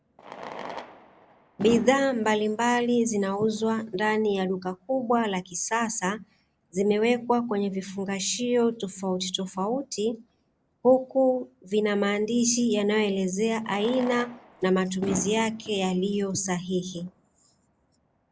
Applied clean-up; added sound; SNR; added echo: none; Fireworks + Keys jangling; 18 dB; none.